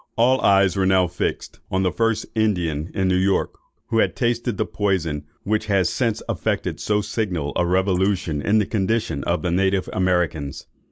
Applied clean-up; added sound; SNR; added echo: neural mask model Resemble Enhance denoiser.